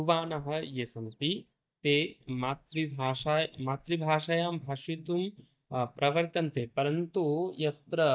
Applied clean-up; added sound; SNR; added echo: neural mask model DeepFilterNet 3.